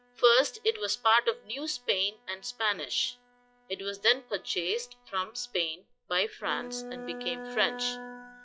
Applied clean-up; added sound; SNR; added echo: classical method log-MMSE.